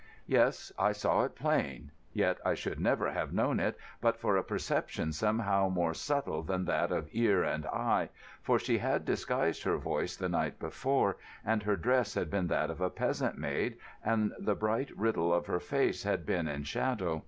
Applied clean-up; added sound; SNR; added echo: none; none; none; none.